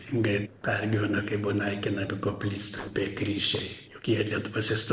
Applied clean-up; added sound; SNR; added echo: neural separator model SepFormer DNS4.